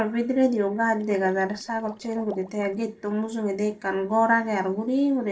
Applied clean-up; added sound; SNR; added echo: neural separator model SepFormer DNS4.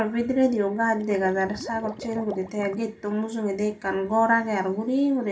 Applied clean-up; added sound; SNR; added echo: none; Water / Liquid; 18 dB; reverberation time 0.2 s.